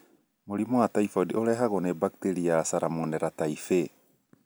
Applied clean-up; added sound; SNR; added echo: none; none; none; none.